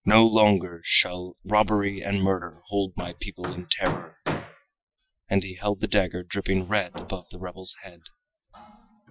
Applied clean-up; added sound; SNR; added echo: classical method Wiener filter.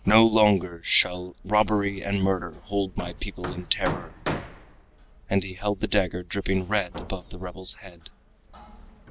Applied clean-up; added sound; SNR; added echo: none; Hammer; 13 dB; none.